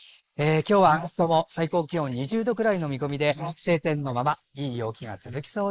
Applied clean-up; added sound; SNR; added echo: neural mask model Resemble Enhance denoiser.